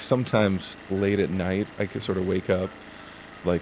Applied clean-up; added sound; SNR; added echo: none; Engine / Vehicle; 18 dB; none.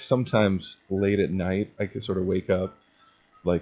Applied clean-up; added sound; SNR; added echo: classical method log-MMSE.